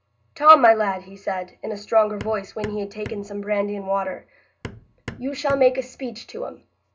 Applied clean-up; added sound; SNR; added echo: none; Hammer; 16 dB; reverberation time 0.2 s.